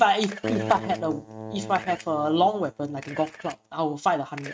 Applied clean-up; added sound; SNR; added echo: neural mask model RNNoise.